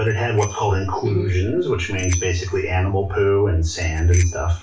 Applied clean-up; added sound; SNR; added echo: none; Bicycle bell; 18 dB; reverberation time 0.3 s.